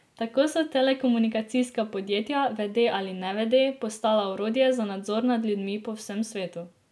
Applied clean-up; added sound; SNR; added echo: none; none; none; none.